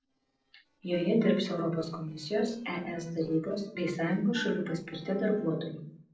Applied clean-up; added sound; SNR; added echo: neural separator model SepFormer DNS4.